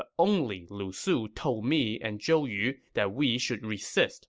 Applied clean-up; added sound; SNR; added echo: none; none; none; none.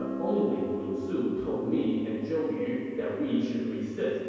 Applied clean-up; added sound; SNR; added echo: none; Guitar; 10 dB; reverberation time 2.2 s.